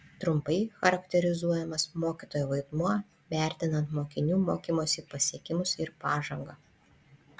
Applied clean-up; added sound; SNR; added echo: none; none; none; none.